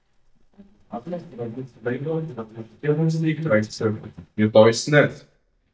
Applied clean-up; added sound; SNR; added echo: neural mask model DeepFilterNet 3.